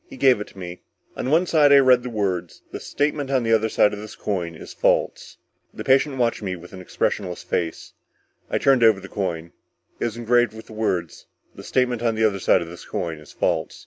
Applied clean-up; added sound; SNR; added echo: none; none; none; none.